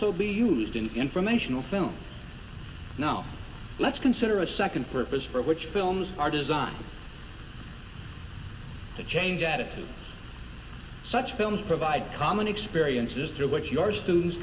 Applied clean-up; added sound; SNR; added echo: none; Vehicle; 16 dB; reverberation time 1.3 s.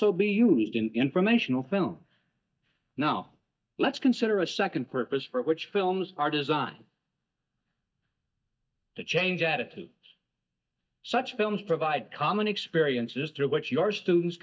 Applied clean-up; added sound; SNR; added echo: neural mask model DeepFilterNet 3.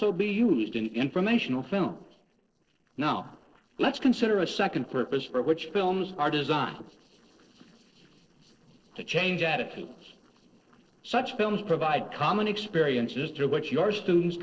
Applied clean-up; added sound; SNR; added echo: neural separator model SepFormer DNS4.